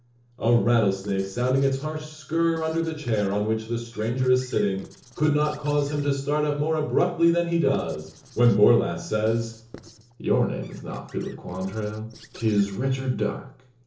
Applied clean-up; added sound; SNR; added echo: neural separator model SepFormer DNS4.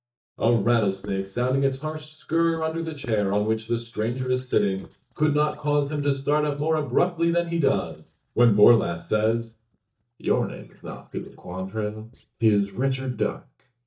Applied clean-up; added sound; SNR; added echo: neural mask model DeepFilterNet 3.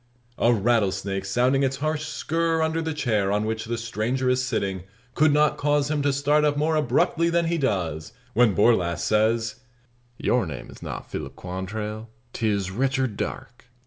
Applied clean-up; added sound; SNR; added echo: none; none; none; none.